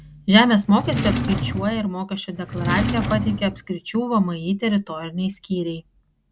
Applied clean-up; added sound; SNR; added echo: none; Drawer open or close; 4 dB; none.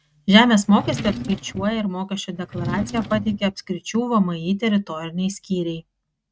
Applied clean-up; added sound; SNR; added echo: neural mask model RNNoise.